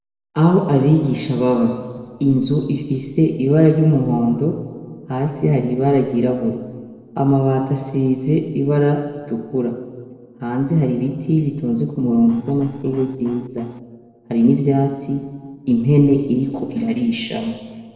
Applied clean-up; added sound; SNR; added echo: neural separator model SepFormer DNS4.